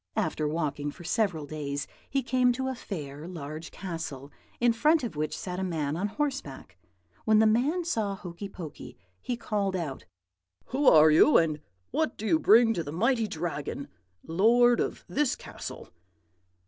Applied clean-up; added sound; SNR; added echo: none; none; none; none.